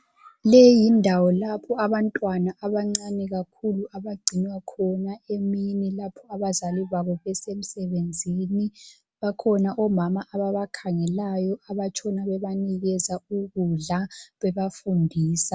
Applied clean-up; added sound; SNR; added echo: none; none; none; none.